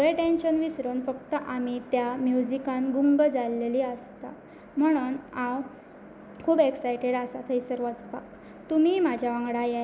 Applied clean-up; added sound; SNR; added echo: none; none; none; none.